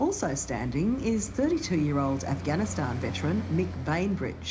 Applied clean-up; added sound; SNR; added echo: none; Traffic noise, roadway noise; 9 dB; reverberation time 0.4 s.